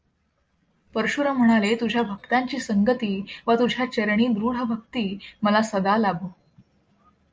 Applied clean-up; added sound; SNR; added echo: neural separator model SepFormer DNS4.